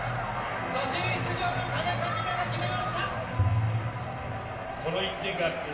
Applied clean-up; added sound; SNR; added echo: none; Bowed string instrument; 1 dB; reverberation time 1.0 s.